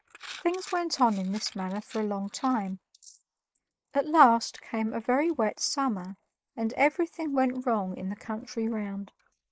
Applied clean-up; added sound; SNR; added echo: neural mask model Resemble Enhance denoiser.